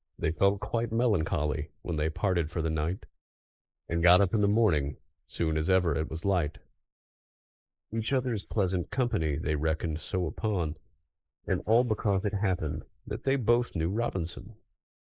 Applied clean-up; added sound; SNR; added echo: neural mask model Resemble Enhance denoiser.